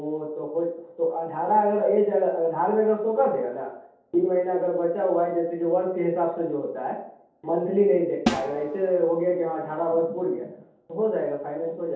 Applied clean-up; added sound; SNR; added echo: none; Snare drum; 8 dB; reverberation time 0.7 s.